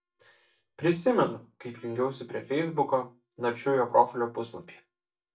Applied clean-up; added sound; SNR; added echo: neural mask model DeepFilterNet 3.